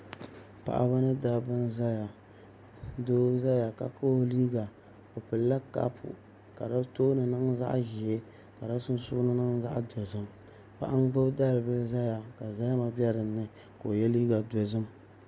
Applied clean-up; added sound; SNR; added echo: none; none; none; none.